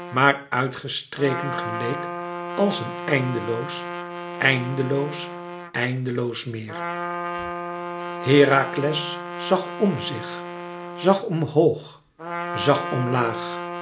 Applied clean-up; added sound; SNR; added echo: none; Trumpet; 8 dB; none.